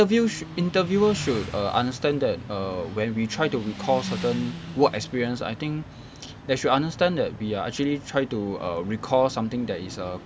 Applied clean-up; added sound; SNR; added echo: none; Motorcycle; 14 dB; none.